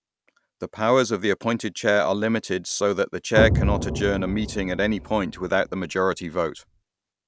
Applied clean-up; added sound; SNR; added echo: none; Explosion; 4 dB; none.